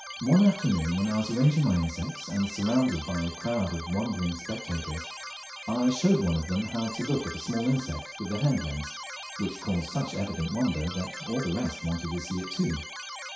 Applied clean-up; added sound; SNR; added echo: none; Keyboard (musical); 12 dB; reverberation time 0.6 s.